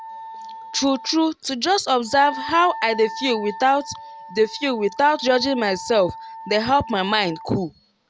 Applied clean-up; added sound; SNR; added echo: none; Wind instrument, woodwind instrument; 14 dB; none.